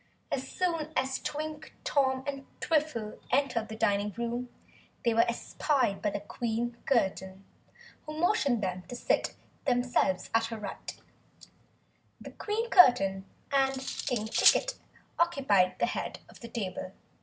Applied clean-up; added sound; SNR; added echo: none; Cutlery, silverware; 2 dB; none.